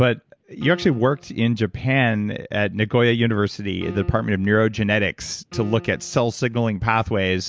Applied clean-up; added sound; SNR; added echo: none; Piano; 19 dB; none.